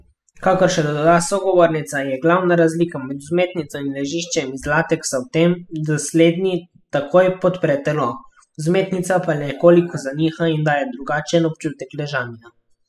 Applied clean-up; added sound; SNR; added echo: classical method spectral subtraction.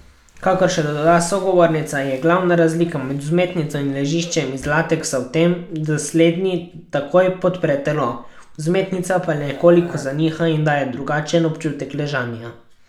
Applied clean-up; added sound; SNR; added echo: none; Burping, eructation; 17 dB; none.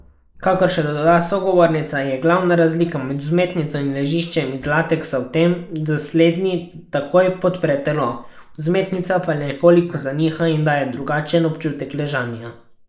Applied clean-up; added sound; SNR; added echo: neural mask model Resemble Enhance denoiser.